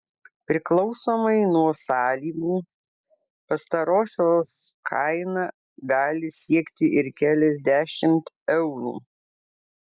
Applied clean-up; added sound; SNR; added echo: neural mask model Resemble Enhance denoiser.